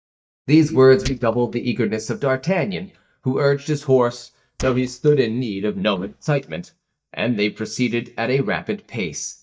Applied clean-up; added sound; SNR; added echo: neural mask model DeepFilterNet 3.